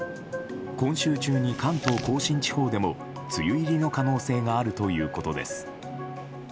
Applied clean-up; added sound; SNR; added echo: none; Chewing, mastication; 12 dB; none.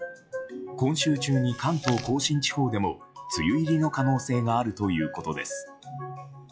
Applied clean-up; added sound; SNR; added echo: classical method log-MMSE.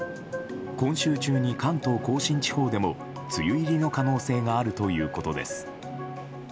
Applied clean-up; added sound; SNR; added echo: none; none; none; none.